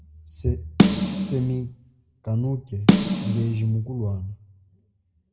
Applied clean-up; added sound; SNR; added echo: none; Snare drum; -4 dB; reverberation time 0.4 s.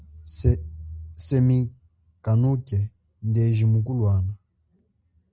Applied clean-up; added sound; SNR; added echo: none; none; none; none.